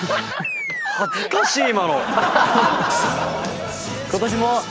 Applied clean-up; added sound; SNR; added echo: none; none; none; none.